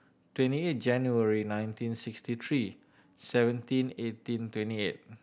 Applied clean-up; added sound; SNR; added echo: none; none; none; none.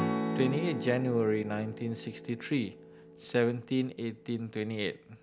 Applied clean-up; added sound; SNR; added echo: none; Strum; 6 dB; none.